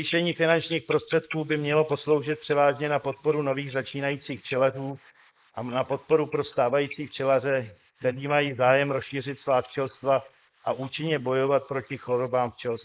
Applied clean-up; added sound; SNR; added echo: neural mask model Resemble Enhance denoiser.